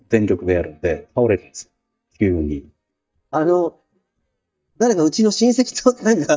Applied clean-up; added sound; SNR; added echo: neural mask model DeepFilterNet 3.